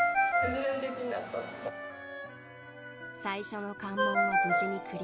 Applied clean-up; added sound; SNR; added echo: none; Ringtone; -4 dB; none.